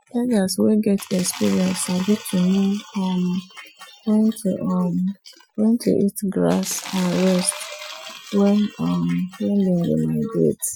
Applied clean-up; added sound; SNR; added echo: classical method Wiener filter.